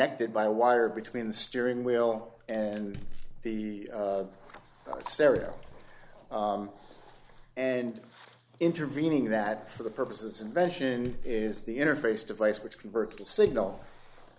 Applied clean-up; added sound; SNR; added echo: none; Fire; 14 dB; none.